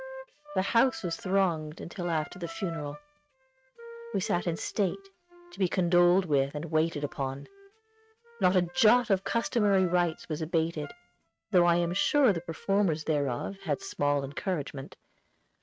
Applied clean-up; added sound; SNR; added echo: neural mask model RNNoise.